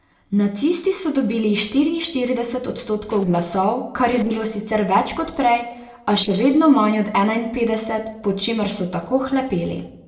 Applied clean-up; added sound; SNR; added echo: neural separator model SepFormer DNS4.